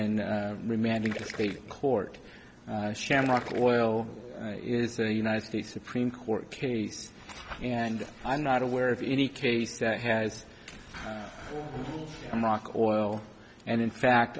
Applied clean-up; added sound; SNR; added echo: none; Gurgling; 15 dB; none.